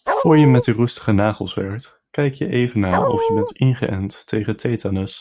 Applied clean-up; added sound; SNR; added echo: neural mask model RNNoise.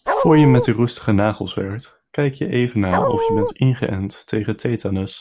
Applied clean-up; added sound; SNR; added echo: none; Dog; 0 dB; none.